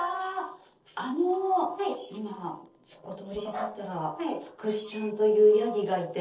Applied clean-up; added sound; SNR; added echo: neural separator model SepFormer DNS4.